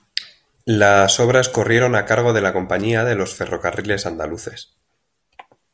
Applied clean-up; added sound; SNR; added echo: none; none; none; none.